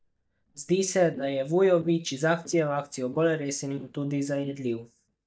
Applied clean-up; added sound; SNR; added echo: neural mask model DeepFilterNet 3.